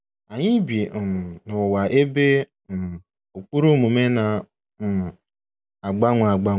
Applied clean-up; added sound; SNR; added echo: none; none; none; none.